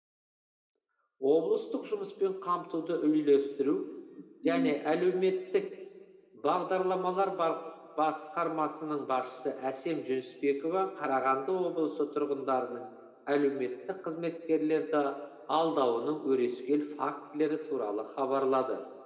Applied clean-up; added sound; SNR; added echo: none; none; none; reverberation time 2.0 s.